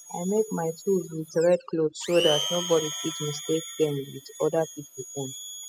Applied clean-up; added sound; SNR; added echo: classical method spectral subtraction.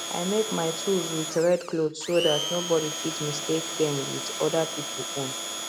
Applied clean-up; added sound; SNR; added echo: none; Domestic sounds, home sounds; 5 dB; none.